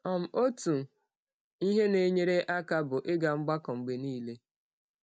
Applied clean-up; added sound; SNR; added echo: none; none; none; none.